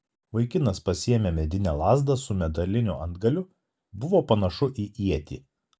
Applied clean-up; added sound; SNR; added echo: none; none; none; none.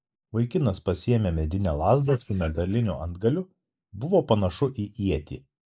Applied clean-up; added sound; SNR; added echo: neural mask model Resemble Enhance denoiser.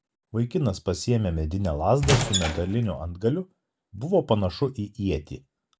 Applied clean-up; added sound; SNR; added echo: none; Squeak / Wood; 1 dB; none.